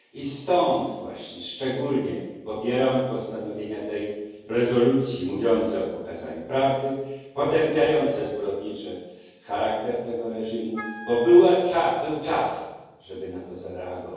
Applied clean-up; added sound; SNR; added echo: none; Wind instrument, woodwind instrument; 15 dB; reverberation time 1.3 s.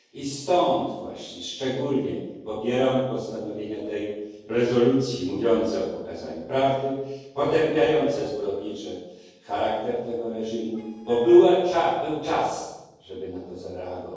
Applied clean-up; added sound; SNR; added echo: neural separator model SepFormer DNS4.